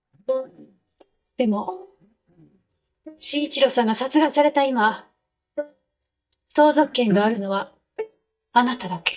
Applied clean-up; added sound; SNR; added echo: neural mask model DeepFilterNet 3.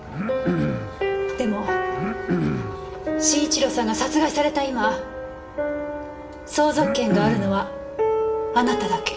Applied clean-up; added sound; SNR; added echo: none; Cough; 4 dB; reverberation time 0.5 s.